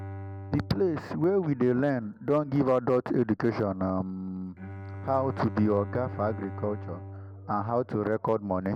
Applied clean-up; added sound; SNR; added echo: none; Bowed string instrument; 13 dB; none.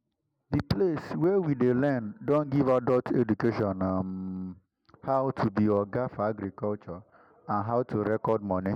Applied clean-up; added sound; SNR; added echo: none; none; none; none.